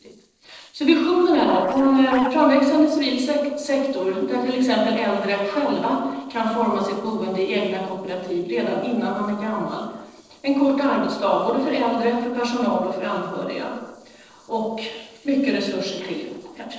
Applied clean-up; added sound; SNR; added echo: neural separator model SepFormer DNS4.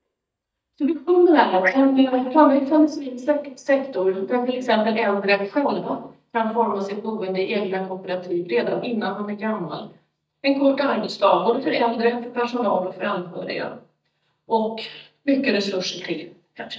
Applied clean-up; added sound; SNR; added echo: neural mask model DeepFilterNet 3.